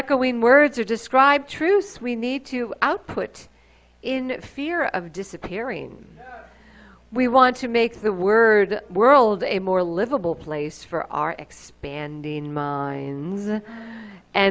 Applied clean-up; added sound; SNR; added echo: none; none; none; none.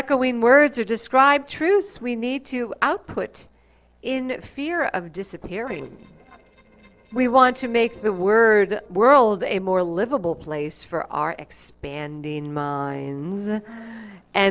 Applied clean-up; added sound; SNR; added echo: neural separator model SepFormer DNS4.